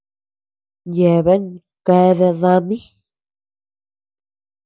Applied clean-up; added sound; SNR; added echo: none; none; none; none.